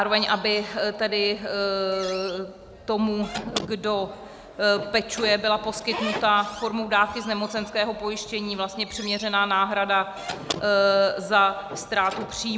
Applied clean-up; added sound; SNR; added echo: none; Squeak / Slam; 14 dB; none.